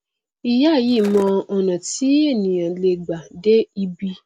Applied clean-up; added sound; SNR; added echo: none; Skateboard; 15 dB; none.